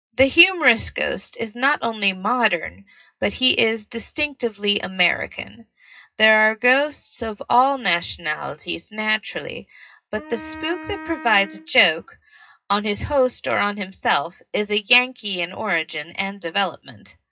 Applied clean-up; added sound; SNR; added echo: classical method WPE with log-MMSE.